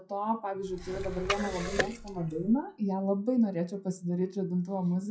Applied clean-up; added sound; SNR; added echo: classical method WPE with log-MMSE.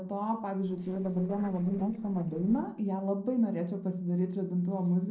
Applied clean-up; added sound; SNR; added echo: neural separator model SepFormer DNS4.